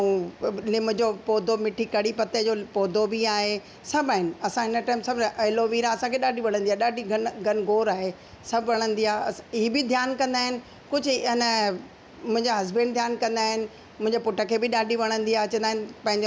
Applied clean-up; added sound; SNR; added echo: none; none; none; none.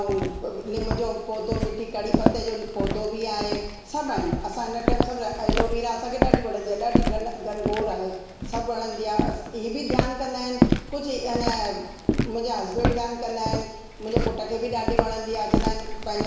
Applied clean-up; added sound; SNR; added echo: none; Walk, footsteps; -1 dB; reverberation time 1.0 s.